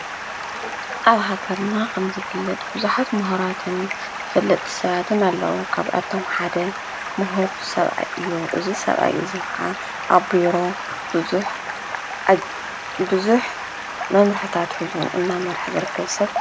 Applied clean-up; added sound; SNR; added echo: none; Stream; 7 dB; none.